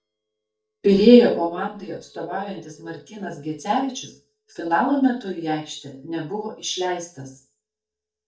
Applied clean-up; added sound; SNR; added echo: neural mask model DeepFilterNet 3.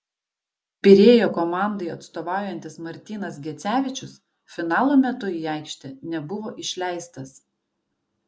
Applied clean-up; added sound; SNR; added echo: none; none; none; none.